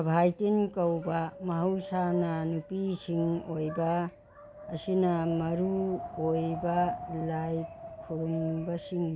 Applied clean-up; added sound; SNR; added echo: none; Wind; 11 dB; none.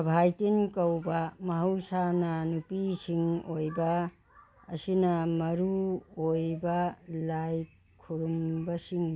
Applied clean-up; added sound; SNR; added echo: none; none; none; none.